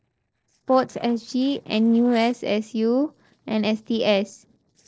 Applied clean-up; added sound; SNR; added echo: neural separator model SepFormer DNS4.